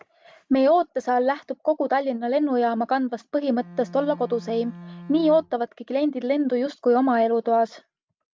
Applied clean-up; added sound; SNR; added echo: none; Bowed string instrument; 18 dB; none.